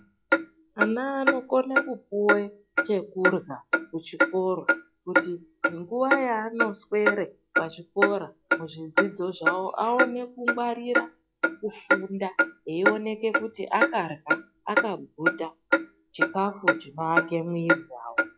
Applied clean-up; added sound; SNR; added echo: classical method log-MMSE.